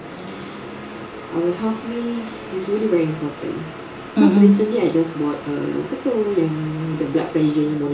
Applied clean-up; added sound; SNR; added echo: none; Domestic sounds, home sounds; 16 dB; reverberation time 0.2 s.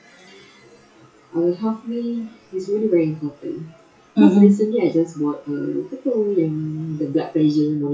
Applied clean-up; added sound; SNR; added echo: classical method WPE with log-MMSE.